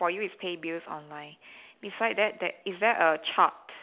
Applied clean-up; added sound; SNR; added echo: none; none; none; none.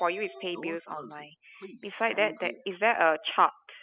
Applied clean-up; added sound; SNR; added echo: classical method spectral subtraction.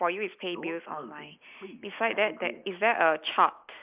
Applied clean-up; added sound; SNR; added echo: neural mask model Resemble Enhance denoiser.